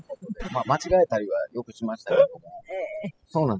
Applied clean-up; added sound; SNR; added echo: classical method spectral subtraction.